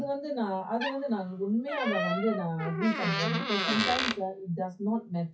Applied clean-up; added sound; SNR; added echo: classical method WPE with log-MMSE.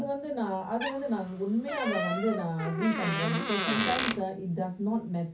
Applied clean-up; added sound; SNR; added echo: none; Door; 4 dB; reverberation time 0.3 s.